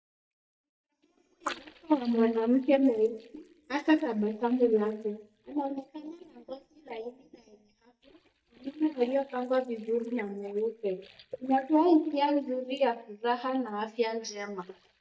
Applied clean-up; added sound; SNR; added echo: neural mask model DeepFilterNet 3.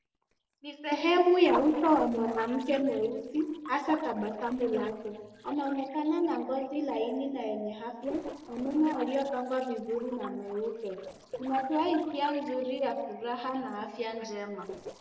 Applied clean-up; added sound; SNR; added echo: neural separator model SepFormer DNS4.